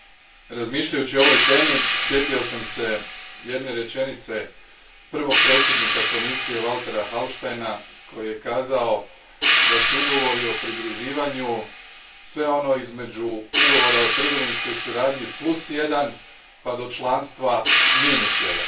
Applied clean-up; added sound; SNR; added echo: none; Hi-hat; -4 dB; reverberation time 0.2 s.